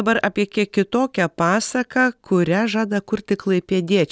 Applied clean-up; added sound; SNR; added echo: none; none; none; none.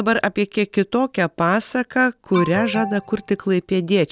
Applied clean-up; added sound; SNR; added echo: none; Alarm; 11 dB; none.